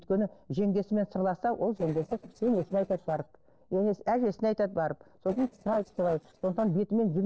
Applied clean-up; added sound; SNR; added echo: neural separator model SepFormer DNS4.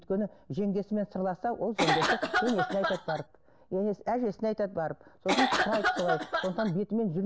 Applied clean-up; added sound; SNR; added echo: none; Cough; -2 dB; none.